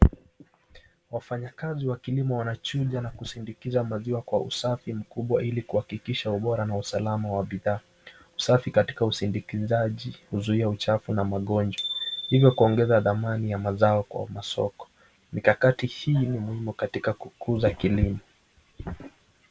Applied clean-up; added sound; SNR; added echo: none; Bicycle bell; 12 dB; none.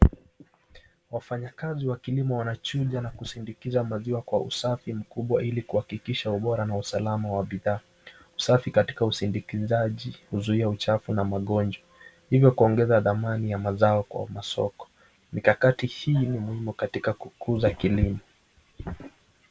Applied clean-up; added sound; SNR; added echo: none; none; none; none.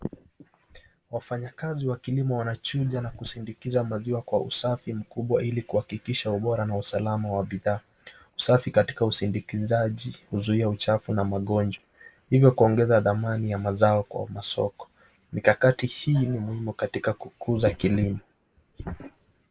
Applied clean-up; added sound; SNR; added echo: neural mask model Resemble Enhance denoiser.